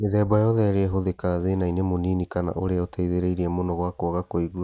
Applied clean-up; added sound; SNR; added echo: none; none; none; none.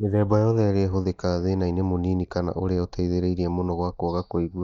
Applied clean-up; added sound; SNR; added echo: neural mask model DeepFilterNet 3.